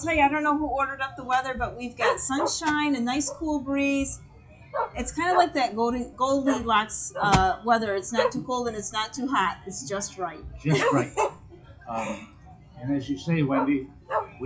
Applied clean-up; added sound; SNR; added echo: classical method WPE with log-MMSE.